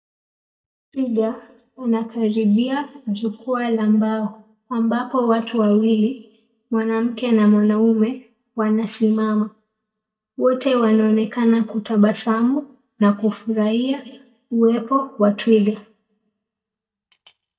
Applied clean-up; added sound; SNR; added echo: neural mask model DeepFilterNet 3.